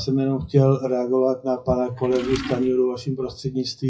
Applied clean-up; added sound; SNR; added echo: classical method WPE with log-MMSE.